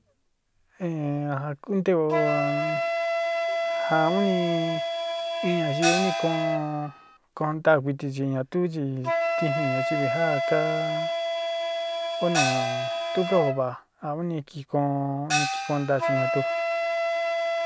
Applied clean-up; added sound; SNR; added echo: none; Gong + Wind instrument, woodwind instrument; 0 dB; none.